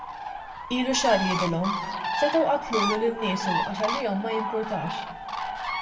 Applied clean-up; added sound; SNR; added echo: none; Bird; 3 dB; reverberation time 1.2 s.